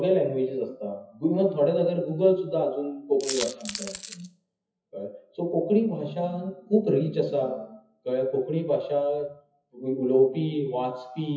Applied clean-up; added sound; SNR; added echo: classical method WPE with log-MMSE.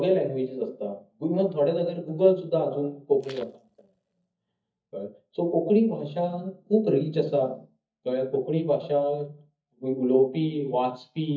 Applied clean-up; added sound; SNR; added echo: neural mask model DeepFilterNet 3.